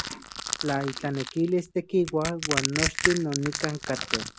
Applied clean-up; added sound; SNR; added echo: none; Crushing; 4 dB; none.